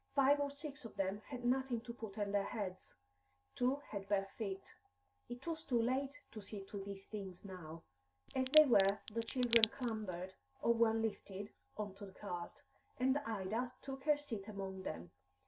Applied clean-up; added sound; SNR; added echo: none; Crack; -3 dB; none.